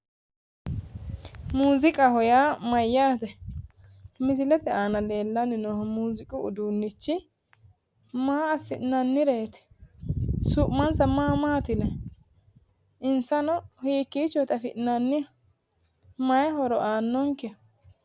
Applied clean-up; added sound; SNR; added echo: none; none; none; none.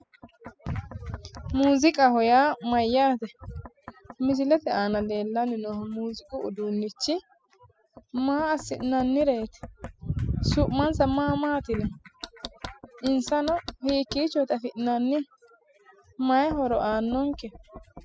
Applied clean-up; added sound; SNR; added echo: classical method spectral subtraction.